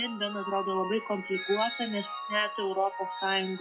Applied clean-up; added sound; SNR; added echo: classical method log-MMSE.